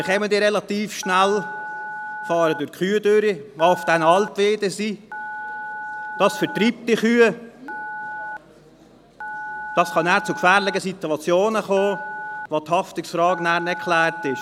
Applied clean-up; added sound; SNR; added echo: none; Telephone; 12 dB; none.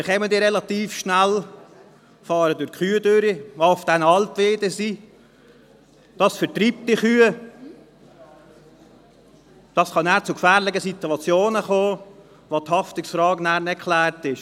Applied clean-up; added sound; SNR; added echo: none; none; none; none.